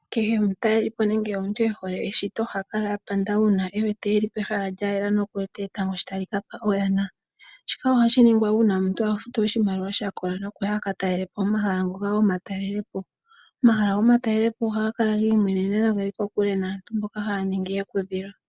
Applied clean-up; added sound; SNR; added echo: none; none; none; none.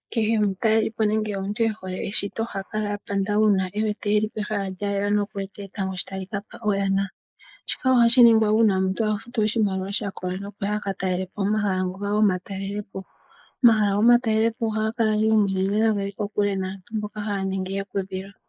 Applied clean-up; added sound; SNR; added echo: neural mask model Resemble Enhance denoiser.